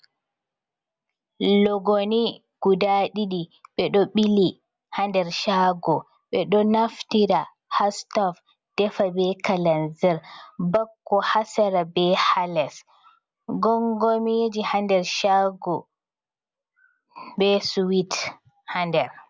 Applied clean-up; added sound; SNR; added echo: none; none; none; none.